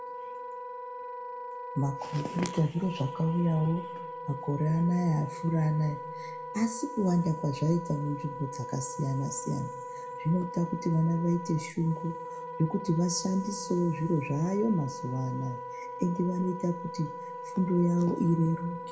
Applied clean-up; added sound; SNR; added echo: none; Wind instrument, woodwind instrument; 10 dB; reverberation time 1.7 s.